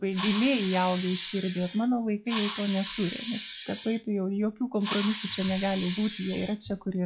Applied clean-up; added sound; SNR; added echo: classical method log-MMSE.